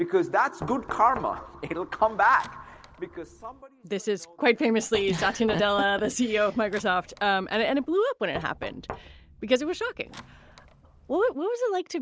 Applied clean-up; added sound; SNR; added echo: none; Knock; 18 dB; none.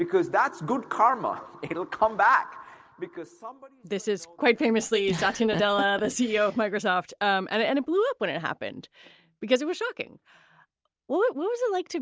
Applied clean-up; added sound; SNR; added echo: none; none; none; none.